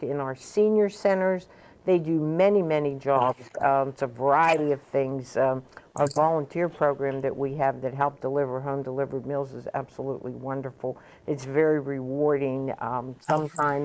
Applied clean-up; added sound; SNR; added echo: neural mask model Resemble Enhance denoiser.